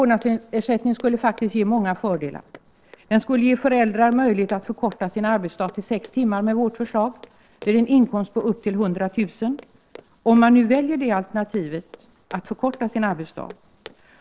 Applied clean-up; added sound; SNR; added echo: neural separator model SepFormer DNS4.